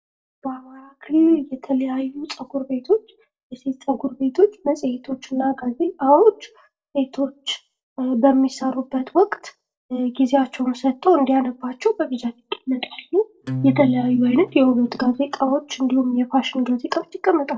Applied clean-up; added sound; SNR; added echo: neural separator model SepFormer DNS4.